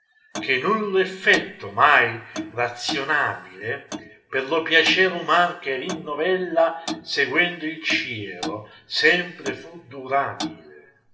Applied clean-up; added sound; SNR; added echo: none; Clock; 14 dB; reverberation time 1.7 s.